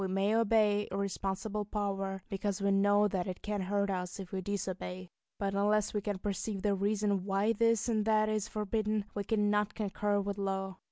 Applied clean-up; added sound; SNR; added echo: none; none; none; none.